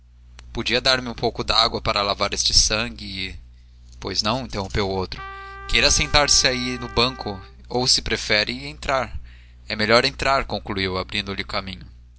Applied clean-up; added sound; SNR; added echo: none; Trumpet; 17 dB; none.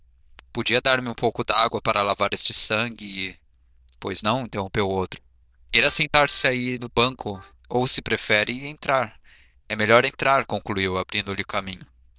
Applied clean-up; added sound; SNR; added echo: neural diffusion model UNIVERSE++.